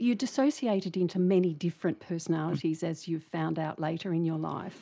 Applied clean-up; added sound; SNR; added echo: none; none; none; none.